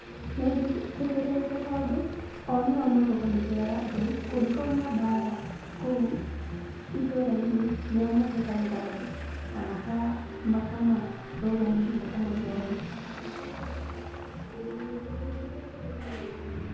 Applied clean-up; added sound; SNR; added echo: none; Traffic noise, roadway noise; 17 dB; reverberation time 0.9 s.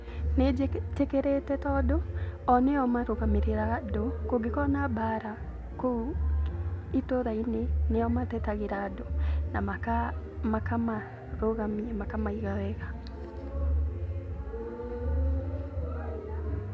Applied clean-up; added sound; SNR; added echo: none; none; none; none.